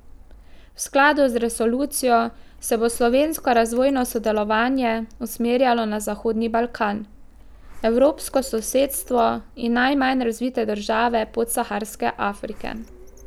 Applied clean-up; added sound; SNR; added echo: none; Printer; 20 dB; none.